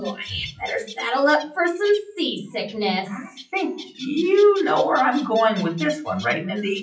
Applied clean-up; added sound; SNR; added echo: classical method WPE with log-MMSE.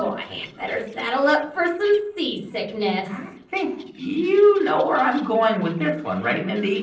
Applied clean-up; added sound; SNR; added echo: neural separator model SepFormer DNS4.